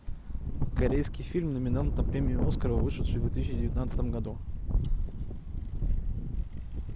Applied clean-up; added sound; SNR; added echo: none; none; none; none.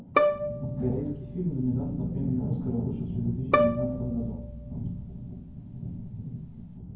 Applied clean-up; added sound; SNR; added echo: none; Bowed string instrument; 1 dB; reverberation time 0.9 s.